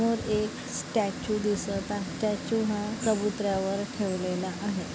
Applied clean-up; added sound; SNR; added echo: none; none; none; none.